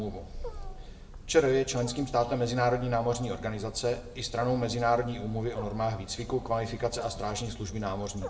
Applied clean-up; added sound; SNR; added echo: none; Wild animals; 12 dB; reverberation time 0.6 s.